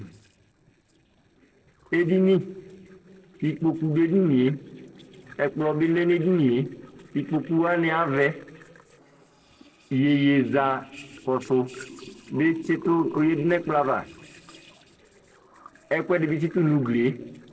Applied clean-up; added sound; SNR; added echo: neural separator model SepFormer DNS4.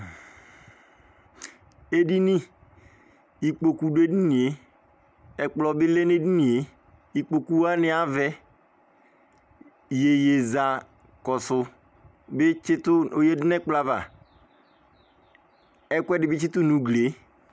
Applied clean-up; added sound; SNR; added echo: none; none; none; none.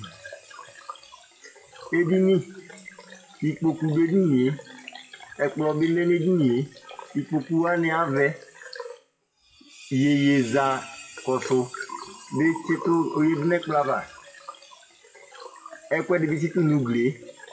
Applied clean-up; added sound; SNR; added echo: classical method WPE with log-MMSE.